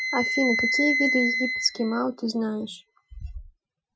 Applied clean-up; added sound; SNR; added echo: classical method Wiener filter.